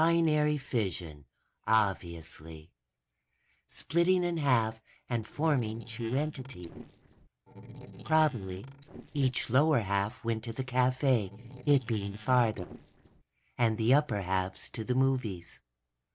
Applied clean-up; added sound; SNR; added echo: neural separator model SepFormer DNS4.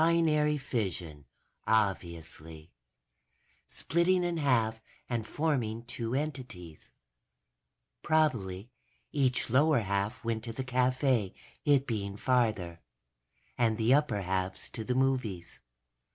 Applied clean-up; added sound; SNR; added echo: none; none; none; none.